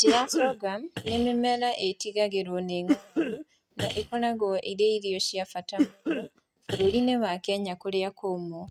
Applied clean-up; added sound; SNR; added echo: neural mask model RNNoise.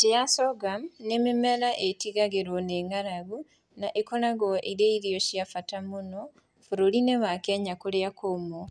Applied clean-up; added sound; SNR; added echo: none; none; none; none.